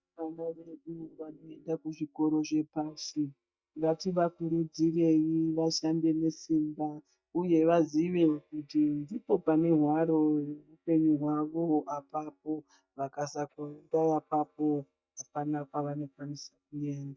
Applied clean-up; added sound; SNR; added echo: neural mask model DeepFilterNet 3.